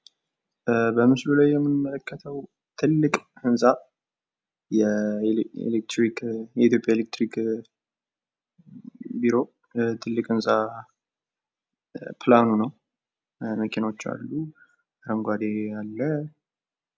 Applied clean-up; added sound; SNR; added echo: none; none; none; none.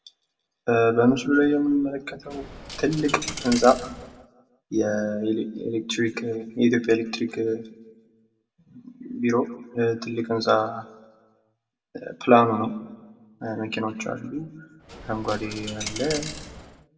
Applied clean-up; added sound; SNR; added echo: none; Coin (dropping); 11 dB; reverberation time 0.9 s.